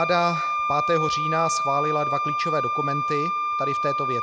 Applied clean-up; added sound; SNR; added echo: none; Wind instrument, woodwind instrument; -2 dB; none.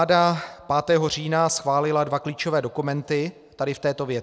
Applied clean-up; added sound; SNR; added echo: none; none; none; none.